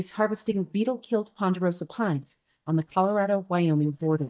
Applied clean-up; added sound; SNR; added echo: neural mask model DeepFilterNet 3.